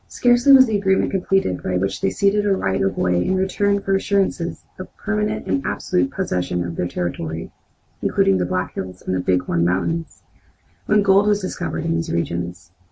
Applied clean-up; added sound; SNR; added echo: none; none; none; none.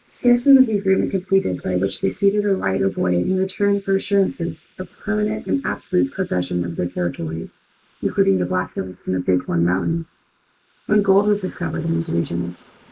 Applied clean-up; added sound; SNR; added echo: neural mask model Resemble Enhance denoiser.